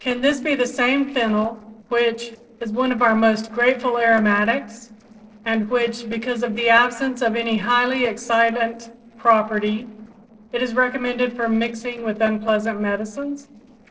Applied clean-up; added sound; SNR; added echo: neural separator model SepFormer DNS4.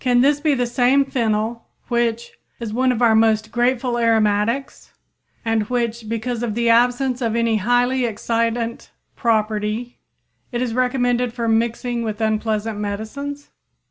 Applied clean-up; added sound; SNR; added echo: none; none; none; none.